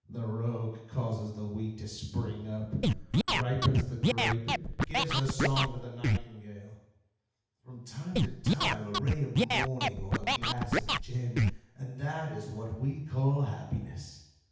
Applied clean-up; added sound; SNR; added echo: none; Scratching (performance technique); -4 dB; reverberation time 0.8 s.